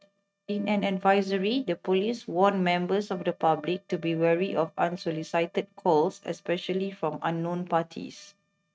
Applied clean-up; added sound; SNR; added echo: neural mask model RNNoise.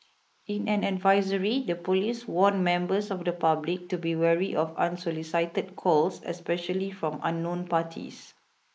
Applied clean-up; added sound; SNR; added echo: neural mask model Resemble Enhance denoiser.